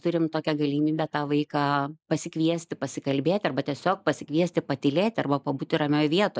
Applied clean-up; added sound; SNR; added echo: neural mask model Resemble Enhance denoiser.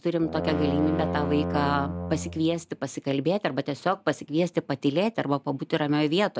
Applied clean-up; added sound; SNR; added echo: none; Brass instrument; 5 dB; none.